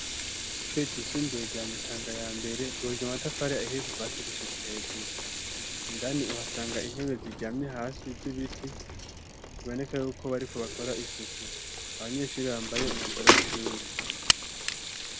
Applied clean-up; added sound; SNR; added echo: none; Bicycle + Sink (filling or washing) / Water tap, faucet; -3 dB; none.